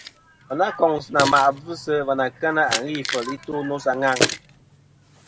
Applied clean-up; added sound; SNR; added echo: none; Keys jangling; 8 dB; none.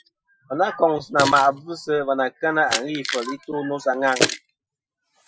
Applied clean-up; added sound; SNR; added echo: classical method Wiener filter.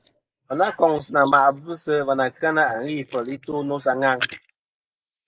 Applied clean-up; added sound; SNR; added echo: neural mask model Resemble Enhance denoiser.